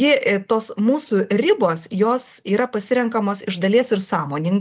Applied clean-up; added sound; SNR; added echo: none; none; none; none.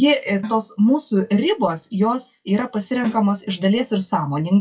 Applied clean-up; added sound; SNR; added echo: classical method WPE with log-MMSE.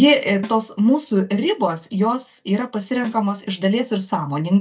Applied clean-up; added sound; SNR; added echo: neural mask model DeepFilterNet 3.